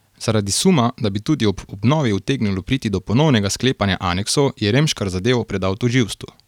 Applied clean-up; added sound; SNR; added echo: none; none; none; none.